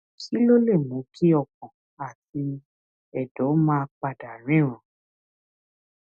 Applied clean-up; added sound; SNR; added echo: none; none; none; none.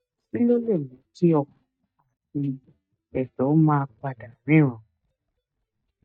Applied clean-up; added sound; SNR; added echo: neural mask model DeepFilterNet 3.